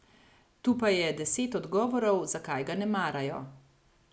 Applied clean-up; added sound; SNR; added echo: none; none; none; none.